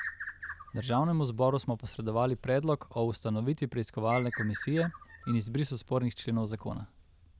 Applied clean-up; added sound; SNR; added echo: none; Bird; 14 dB; none.